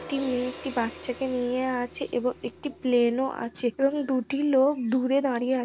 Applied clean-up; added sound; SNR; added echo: none; Gong; 20 dB; none.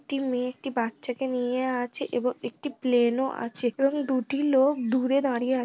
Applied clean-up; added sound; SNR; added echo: none; none; none; none.